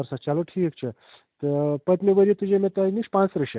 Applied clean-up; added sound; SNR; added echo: none; none; none; none.